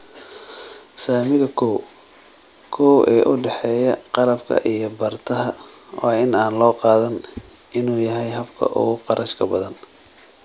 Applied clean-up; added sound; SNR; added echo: none; none; none; none.